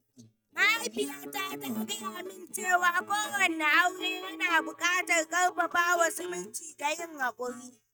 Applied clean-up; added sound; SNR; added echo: neural mask model DeepFilterNet 3.